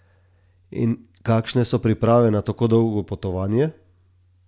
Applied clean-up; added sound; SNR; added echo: none; none; none; none.